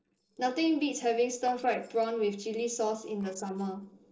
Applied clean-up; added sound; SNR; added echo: neural separator model SepFormer DNS4.